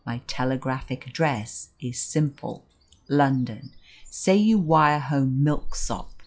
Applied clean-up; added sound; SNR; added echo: classical method log-MMSE.